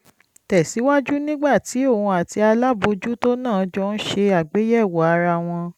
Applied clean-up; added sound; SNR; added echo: none; none; none; none.